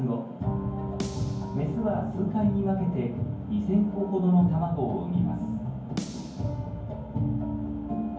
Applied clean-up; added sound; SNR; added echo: none; Snare drum; 14 dB; reverberation time 0.9 s.